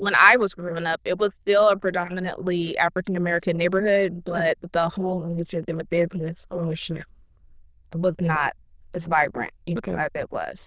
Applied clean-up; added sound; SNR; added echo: neural diffusion model UNIVERSE++.